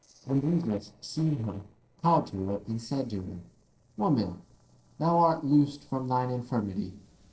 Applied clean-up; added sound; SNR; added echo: neural separator model SepFormer DNS4.